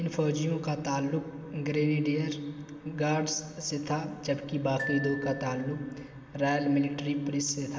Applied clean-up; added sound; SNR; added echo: none; Glockenspiel; 11 dB; reverberation time 1.1 s.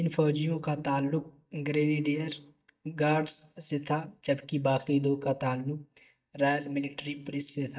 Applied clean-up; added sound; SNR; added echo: neural mask model DeepFilterNet 3.